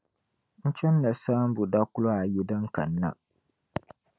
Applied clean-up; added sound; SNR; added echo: none; none; none; none.